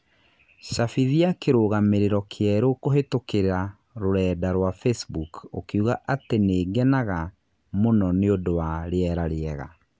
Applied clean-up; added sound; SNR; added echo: none; none; none; none.